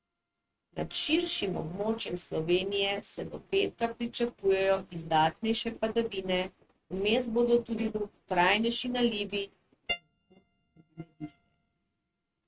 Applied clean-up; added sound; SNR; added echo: neural mask model RNNoise.